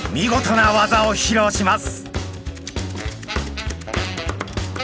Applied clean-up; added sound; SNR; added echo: none; none; none; none.